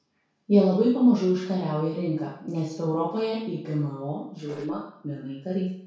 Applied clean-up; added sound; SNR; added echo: none; Fart; 20 dB; reverberation time 0.6 s.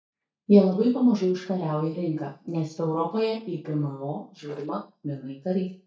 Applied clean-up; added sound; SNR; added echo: neural mask model DeepFilterNet 3.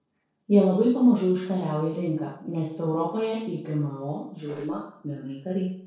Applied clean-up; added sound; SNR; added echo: neural separator model SepFormer DNS4.